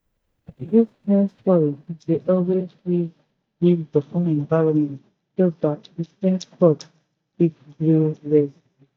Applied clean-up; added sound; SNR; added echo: neural mask model DeepFilterNet 3.